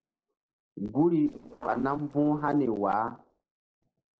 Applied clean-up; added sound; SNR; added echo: neural separator model SepFormer DNS4.